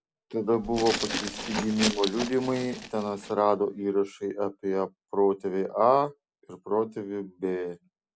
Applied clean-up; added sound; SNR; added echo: none; Glass; 7 dB; none.